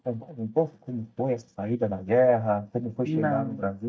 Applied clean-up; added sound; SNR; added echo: neural mask model DeepFilterNet 3.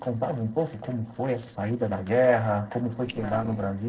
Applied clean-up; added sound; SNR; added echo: neural separator model SepFormer DNS4.